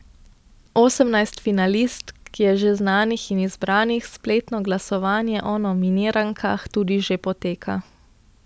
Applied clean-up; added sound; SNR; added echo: none; none; none; none.